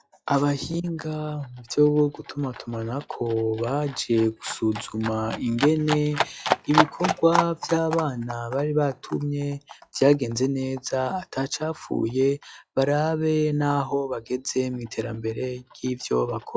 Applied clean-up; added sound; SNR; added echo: classical method log-MMSE.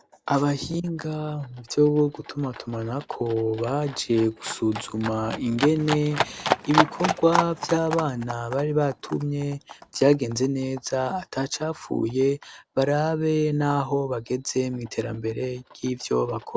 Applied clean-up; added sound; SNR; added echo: none; Livestock, farm animals, working animals; 9 dB; none.